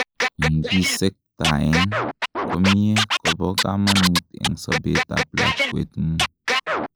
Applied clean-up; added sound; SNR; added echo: neural mask model Resemble Enhance denoiser.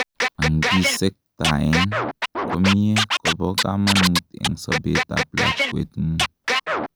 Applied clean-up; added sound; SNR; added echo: none; Scratching (performance technique); 1 dB; none.